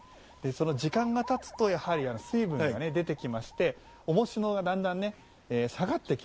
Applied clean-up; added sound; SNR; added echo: none; Alarm; 19 dB; none.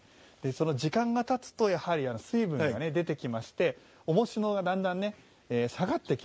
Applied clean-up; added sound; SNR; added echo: none; none; none; none.